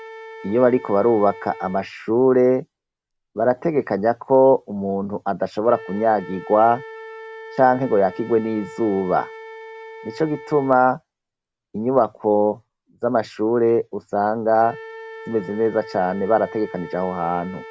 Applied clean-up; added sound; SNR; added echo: none; Wind instrument, woodwind instrument; 19 dB; none.